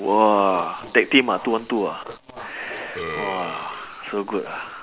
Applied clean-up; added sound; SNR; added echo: none; Burping, eructation; 11 dB; none.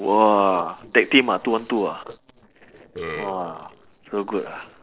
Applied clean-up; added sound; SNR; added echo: neural separator model SepFormer DNS4.